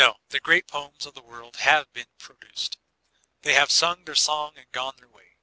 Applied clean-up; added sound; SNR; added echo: none; none; none; none.